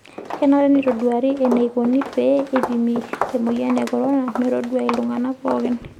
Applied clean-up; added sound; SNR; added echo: none; Walk, footsteps; 11 dB; none.